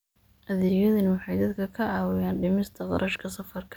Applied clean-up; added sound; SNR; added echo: none; none; none; none.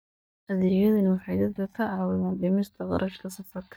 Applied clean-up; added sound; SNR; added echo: neural mask model DeepFilterNet 3.